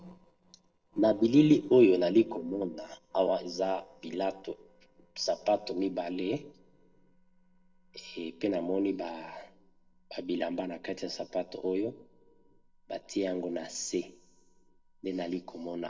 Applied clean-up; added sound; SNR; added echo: neural separator model SepFormer DNS4.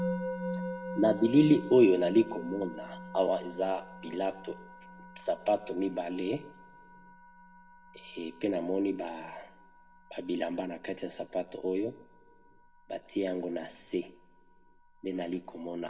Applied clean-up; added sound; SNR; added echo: none; Musical instrument; 12 dB; reverberation time 0.7 s.